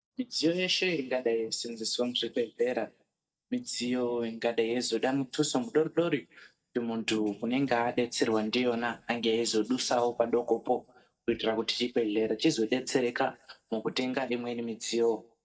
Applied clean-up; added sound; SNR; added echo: neural mask model DeepFilterNet 3.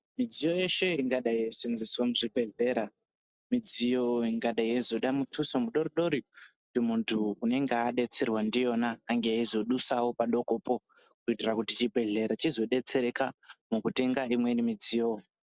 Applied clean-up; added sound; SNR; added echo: none; none; none; none.